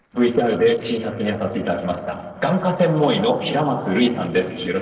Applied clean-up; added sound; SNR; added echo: neural separator model SepFormer DNS4.